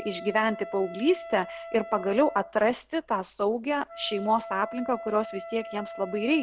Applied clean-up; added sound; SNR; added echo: none; Wind instrument, woodwind instrument; 13 dB; none.